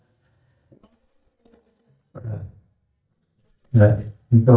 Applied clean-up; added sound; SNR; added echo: neural mask model DeepFilterNet 3.